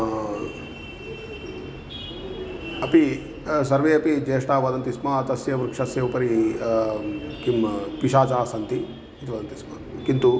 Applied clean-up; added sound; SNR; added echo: none; none; none; none.